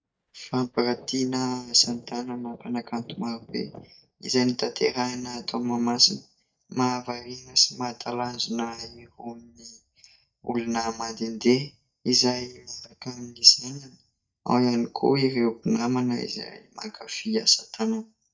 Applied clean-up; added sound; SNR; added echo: neural mask model DeepFilterNet 3.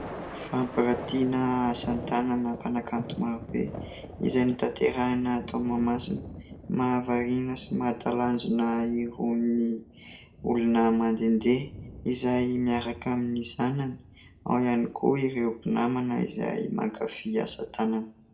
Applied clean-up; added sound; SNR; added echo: none; Thunder; 16 dB; reverberation time 0.4 s.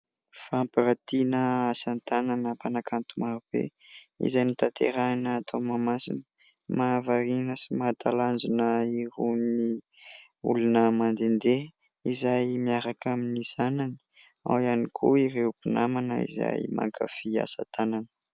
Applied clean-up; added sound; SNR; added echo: none; none; none; none.